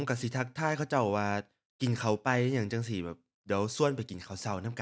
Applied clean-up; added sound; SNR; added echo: none; none; none; none.